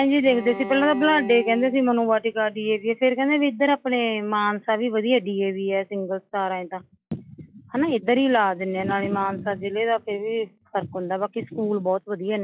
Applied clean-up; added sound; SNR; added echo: classical method log-MMSE.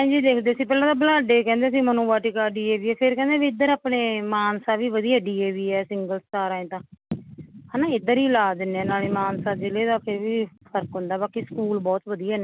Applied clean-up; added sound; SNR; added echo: none; none; none; none.